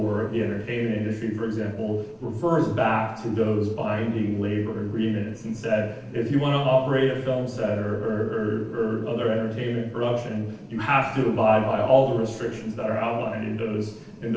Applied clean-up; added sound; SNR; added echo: neural separator model SepFormer DNS4.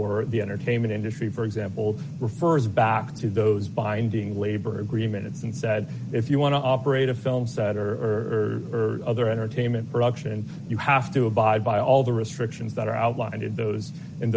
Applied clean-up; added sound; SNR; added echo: none; none; none; none.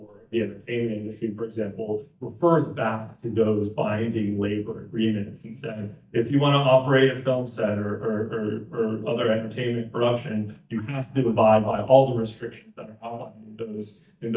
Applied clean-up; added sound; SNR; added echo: neural mask model DeepFilterNet 3.